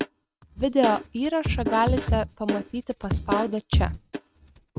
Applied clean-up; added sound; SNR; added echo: neural mask model RNNoise.